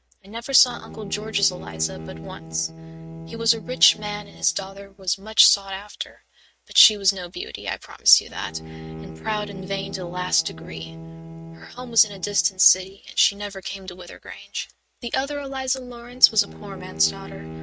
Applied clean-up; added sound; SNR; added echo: neural mask model RNNoise.